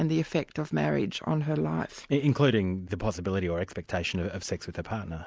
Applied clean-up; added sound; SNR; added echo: none; none; none; none.